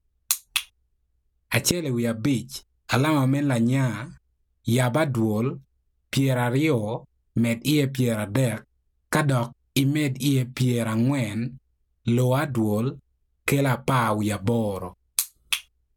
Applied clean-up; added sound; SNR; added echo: none; none; none; none.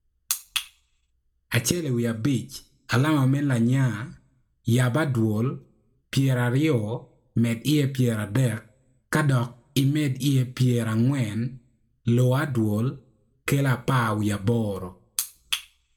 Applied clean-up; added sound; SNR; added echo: none; none; none; reverberation time 0.3 s.